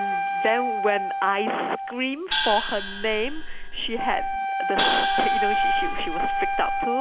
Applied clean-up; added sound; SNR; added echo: none; Gong + Wind instrument, woodwind instrument; -2 dB; none.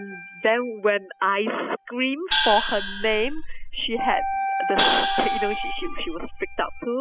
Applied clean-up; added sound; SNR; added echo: classical method spectral subtraction.